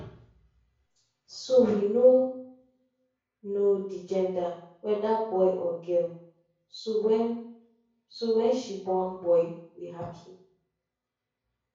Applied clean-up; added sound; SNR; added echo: none; none; none; reverberation time 0.6 s.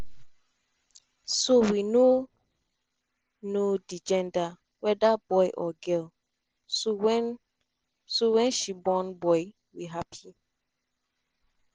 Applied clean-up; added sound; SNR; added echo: none; none; none; none.